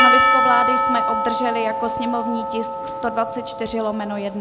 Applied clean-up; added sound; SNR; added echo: none; Percussion; -4 dB; none.